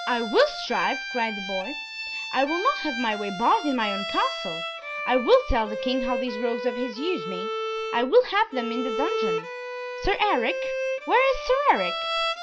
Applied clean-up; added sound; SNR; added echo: none; Bowed string instrument; 6 dB; none.